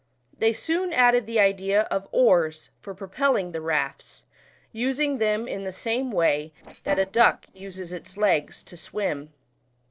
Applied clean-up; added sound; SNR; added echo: neural separator model SepFormer DNS4.